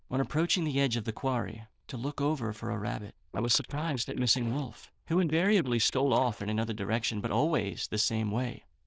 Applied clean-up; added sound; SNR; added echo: neural diffusion model UNIVERSE++.